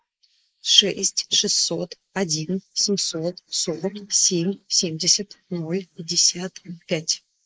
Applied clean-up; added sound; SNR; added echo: neural mask model Resemble Enhance denoiser.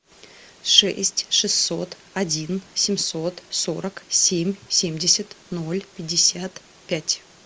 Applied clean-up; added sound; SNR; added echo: none; none; none; none.